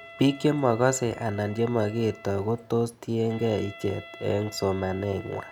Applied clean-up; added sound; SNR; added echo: none; Wind instrument, woodwind instrument; 20 dB; none.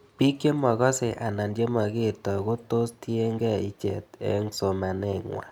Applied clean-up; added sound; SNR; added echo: none; none; none; none.